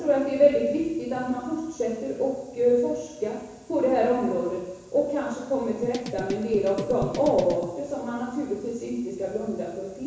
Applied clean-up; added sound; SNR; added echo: none; Drum kit; 9 dB; reverberation time 1.1 s.